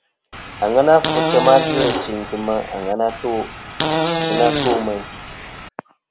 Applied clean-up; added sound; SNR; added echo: none; Fart; 3 dB; none.